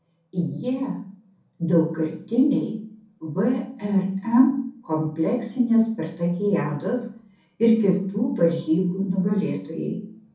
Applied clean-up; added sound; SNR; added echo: none; none; none; reverberation time 0.6 s.